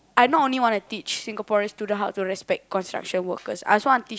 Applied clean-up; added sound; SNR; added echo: none; none; none; none.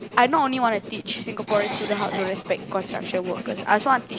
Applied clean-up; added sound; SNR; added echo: none; Writing + Cough; 9 dB; none.